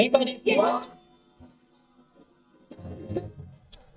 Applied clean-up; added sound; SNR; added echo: neural mask model DeepFilterNet 3.